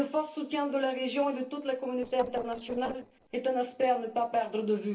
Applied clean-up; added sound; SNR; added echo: neural separator model SepFormer DNS4.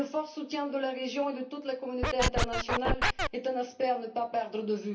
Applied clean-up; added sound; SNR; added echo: none; Scratching (performance technique); -4 dB; reverberation time 0.3 s.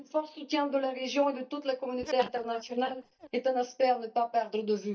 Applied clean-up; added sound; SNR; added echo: neural mask model DeepFilterNet 3.